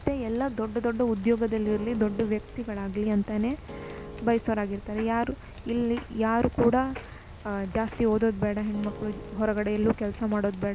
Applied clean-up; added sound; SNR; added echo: none; Rain + Keyboard (musical); 14 dB; none.